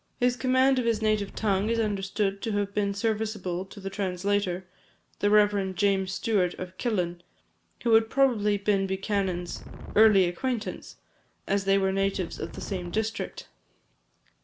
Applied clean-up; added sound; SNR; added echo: none; Wind; 12 dB; none.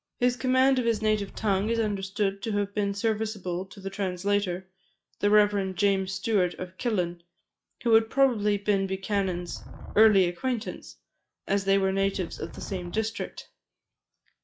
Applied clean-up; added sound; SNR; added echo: classical method log-MMSE.